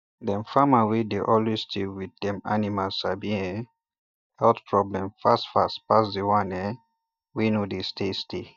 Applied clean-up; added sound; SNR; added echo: neural mask model DeepFilterNet 3.